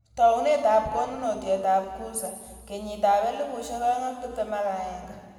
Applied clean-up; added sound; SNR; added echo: none; none; none; reverberation time 2.0 s.